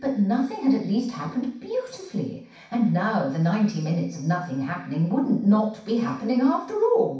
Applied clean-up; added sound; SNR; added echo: none; none; none; reverberation time 0.6 s.